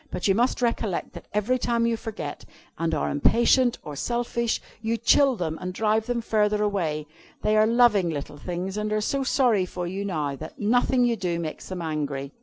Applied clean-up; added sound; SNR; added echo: none; none; none; none.